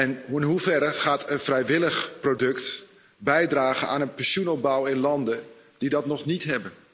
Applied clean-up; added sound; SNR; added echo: none; none; none; none.